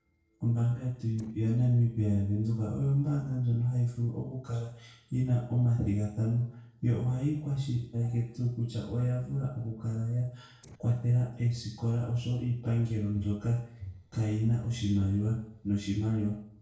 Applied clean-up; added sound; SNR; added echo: neural separator model SepFormer DNS4.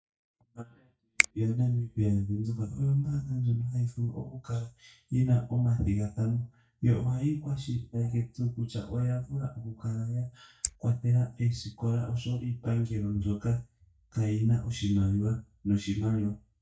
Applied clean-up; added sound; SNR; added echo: neural mask model DeepFilterNet 3.